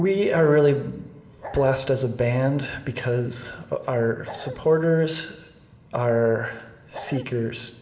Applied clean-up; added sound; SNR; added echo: none; Bark; 13 dB; reverberation time 0.9 s.